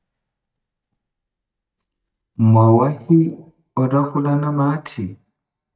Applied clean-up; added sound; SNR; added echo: neural mask model DeepFilterNet 3.